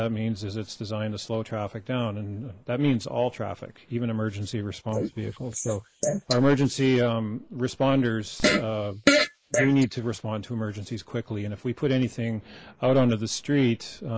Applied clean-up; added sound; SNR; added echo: neural mask model Resemble Enhance denoiser.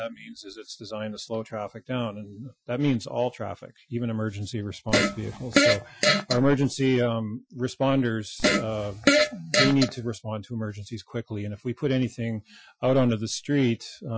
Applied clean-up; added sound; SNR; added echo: classical method Wiener filter.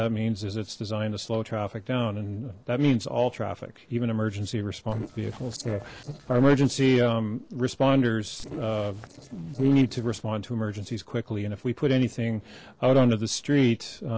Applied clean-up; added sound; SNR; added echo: neural separator model SepFormer DNS4.